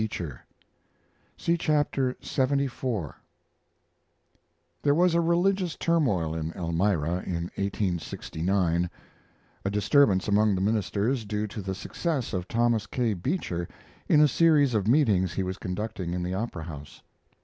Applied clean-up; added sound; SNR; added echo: none; none; none; none.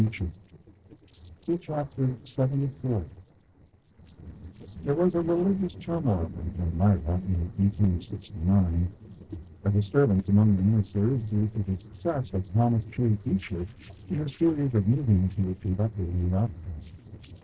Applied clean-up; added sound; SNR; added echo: neural separator model SepFormer DNS4.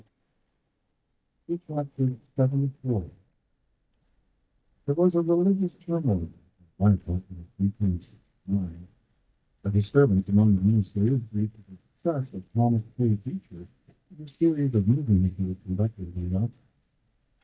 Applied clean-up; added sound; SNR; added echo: neural mask model DeepFilterNet 3.